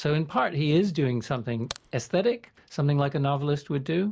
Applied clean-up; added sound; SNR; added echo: neural mask model Resemble Enhance denoiser.